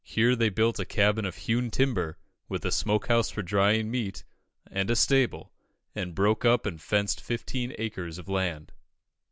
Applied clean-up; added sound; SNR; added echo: none; none; none; none.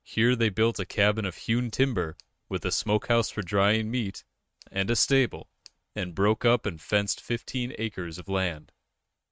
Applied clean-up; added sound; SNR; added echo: neural mask model RNNoise.